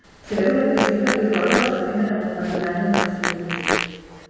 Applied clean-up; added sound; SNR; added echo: none; Fart; 4 dB; reverberation time 1.9 s.